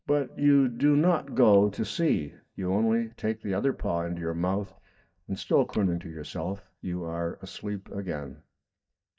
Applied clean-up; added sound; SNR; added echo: neural mask model DeepFilterNet 3.